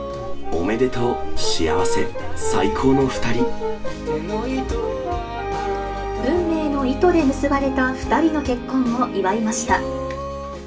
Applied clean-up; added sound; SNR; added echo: none; Brass instrument; 9 dB; reverberation time 0.2 s.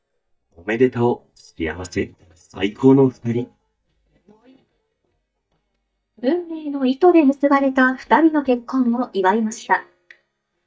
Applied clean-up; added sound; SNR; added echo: neural mask model DeepFilterNet 3.